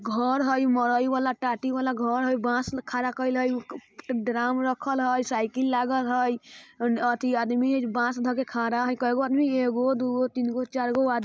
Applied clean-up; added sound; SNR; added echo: none; none; none; none.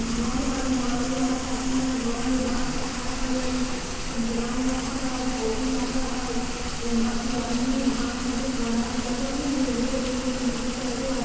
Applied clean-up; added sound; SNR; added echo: none; Rain; 2 dB; reverberation time 2.2 s.